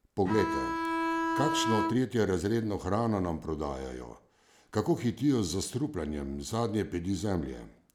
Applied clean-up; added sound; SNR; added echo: none; Bowed string instrument; -1 dB; none.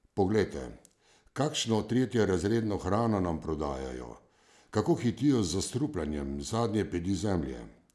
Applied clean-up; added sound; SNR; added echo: none; none; none; none.